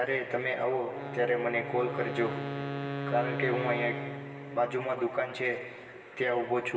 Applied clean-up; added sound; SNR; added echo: none; Wind instrument, woodwind instrument; 8 dB; reverberation time 1.9 s.